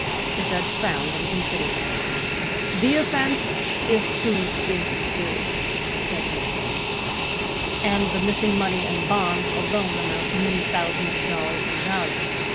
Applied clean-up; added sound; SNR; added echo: none; Fixed-wing aircraft, airplane; -4 dB; none.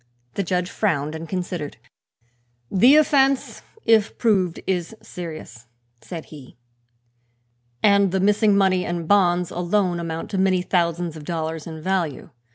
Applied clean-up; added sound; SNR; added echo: none; none; none; none.